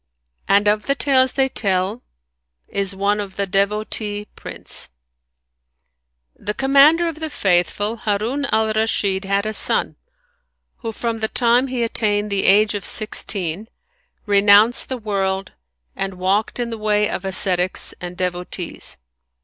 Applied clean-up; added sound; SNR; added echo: none; none; none; none.